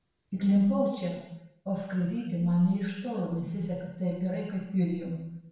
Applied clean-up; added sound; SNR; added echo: none; none; none; reverberation time 0.9 s.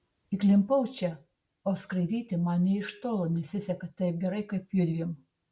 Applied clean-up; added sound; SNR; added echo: none; none; none; none.